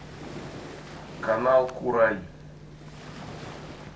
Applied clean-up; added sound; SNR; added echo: none; Waves, surf; 14 dB; reverberation time 0.2 s.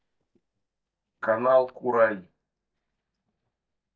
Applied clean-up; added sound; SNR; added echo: neural mask model DeepFilterNet 3.